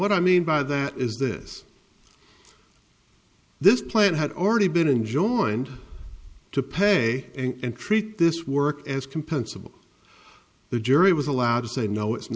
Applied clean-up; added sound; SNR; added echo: none; none; none; none.